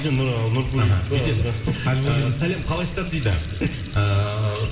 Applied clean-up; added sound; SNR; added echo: none; Water tap, faucet; 20 dB; reverberation time 1.9 s.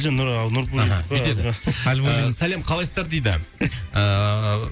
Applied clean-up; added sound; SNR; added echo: none; none; none; none.